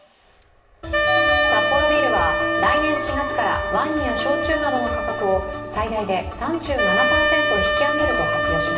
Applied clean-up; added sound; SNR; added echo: none; Wind instrument, woodwind instrument; -1 dB; reverberation time 0.8 s.